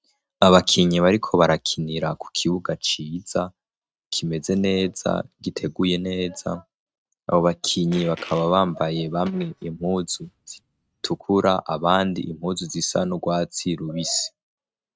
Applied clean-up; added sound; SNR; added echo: neural mask model RNNoise.